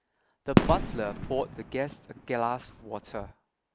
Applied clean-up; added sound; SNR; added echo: none; Fireworks; -2 dB; none.